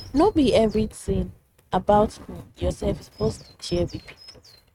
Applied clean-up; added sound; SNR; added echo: neural mask model RNNoise.